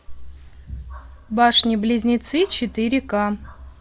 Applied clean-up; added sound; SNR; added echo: none; none; none; none.